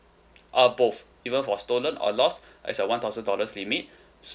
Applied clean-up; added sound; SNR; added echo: none; none; none; none.